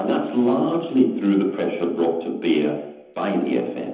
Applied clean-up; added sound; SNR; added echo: none; none; none; reverberation time 0.9 s.